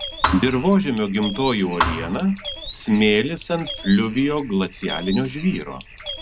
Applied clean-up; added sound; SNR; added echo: none; Thump, thud + Bird; 7 dB; none.